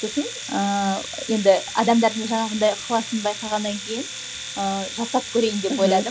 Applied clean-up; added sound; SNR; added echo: none; Domestic sounds, home sounds; 10 dB; none.